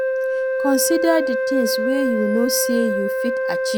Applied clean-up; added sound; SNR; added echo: none; Wind instrument, woodwind instrument; -1 dB; none.